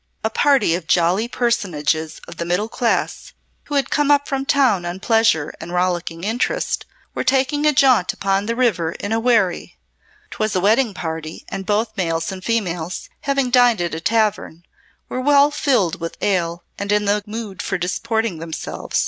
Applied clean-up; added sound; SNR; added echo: none; none; none; none.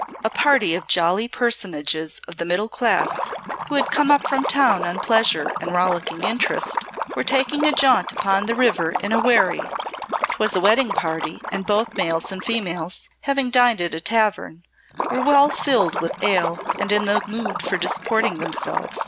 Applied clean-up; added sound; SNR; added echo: none; Liquid; 7 dB; none.